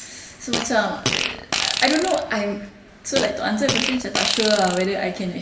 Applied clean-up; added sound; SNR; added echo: none; Fart; 3 dB; reverberation time 1.1 s.